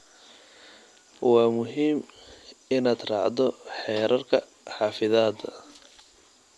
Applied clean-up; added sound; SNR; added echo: none; none; none; none.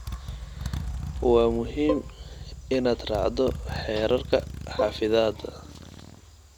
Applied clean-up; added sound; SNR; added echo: none; Bowed string instrument + Motorcycle; 7 dB; none.